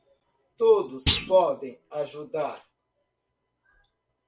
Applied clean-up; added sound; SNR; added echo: none; Thump, thud; 5 dB; none.